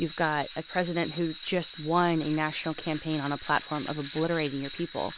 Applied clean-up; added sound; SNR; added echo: none; Tools; 3 dB; none.